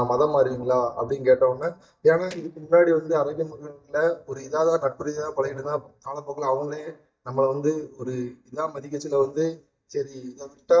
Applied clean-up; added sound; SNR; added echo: neural mask model DeepFilterNet 3.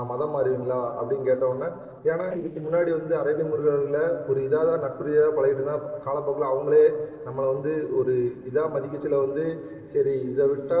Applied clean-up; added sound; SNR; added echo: neural separator model SepFormer DNS4.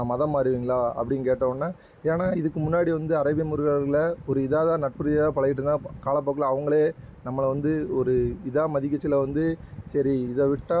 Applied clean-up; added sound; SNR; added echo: none; none; none; none.